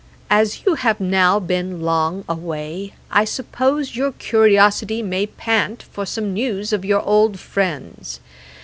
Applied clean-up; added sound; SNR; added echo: none; none; none; none.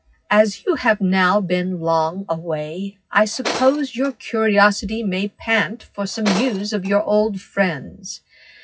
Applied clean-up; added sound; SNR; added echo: classical method WPE with log-MMSE.